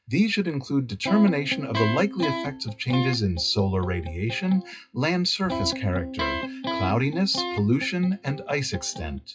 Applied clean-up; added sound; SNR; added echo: classical method WPE with log-MMSE.